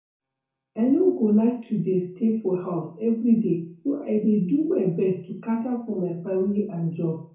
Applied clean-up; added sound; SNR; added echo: none; none; none; reverberation time 0.6 s.